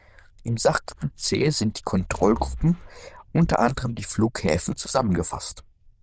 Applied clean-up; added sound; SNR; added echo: neural diffusion model UNIVERSE++.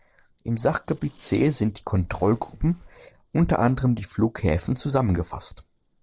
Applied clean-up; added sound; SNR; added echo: neural separator model SepFormer DNS4.